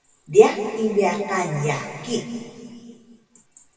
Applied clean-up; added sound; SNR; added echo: none; none; none; reverberation time 2.3 s.